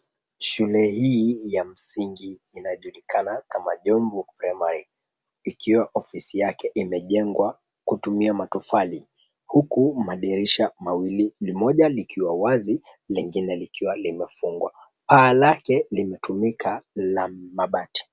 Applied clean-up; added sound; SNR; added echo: none; none; none; none.